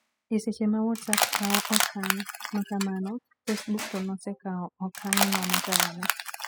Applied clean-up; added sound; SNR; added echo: classical method spectral subtraction.